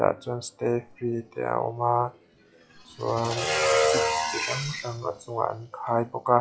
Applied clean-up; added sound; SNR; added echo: classical method log-MMSE.